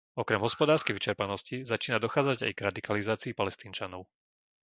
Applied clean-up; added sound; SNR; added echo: neural mask model DeepFilterNet 3.